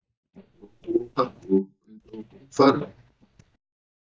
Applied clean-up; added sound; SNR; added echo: neural mask model DeepFilterNet 3.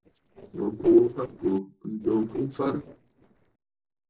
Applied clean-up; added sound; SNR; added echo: neural separator model SepFormer DNS4.